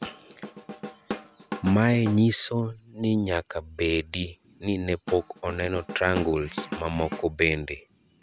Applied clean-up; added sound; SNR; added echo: none; Drum / Drum kit; 10 dB; none.